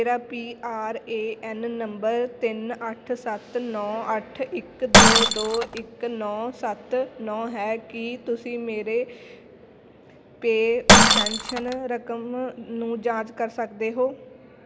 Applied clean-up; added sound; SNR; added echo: none; Shatter; -3 dB; none.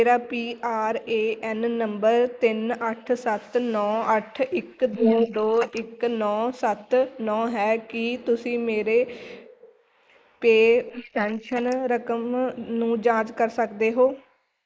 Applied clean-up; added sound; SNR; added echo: neural mask model Resemble Enhance denoiser.